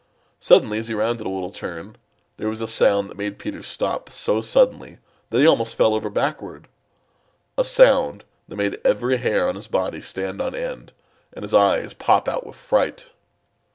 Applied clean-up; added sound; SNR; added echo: none; none; none; none.